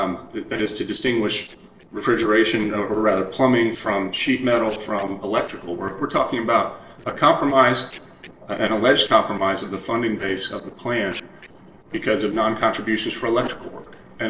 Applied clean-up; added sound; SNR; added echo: neural separator model SepFormer DNS4.